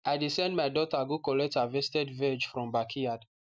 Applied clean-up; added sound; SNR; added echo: none; none; none; none.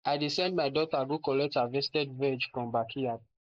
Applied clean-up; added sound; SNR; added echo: neural mask model Resemble Enhance denoiser.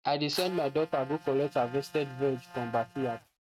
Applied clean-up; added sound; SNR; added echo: neural mask model RNNoise.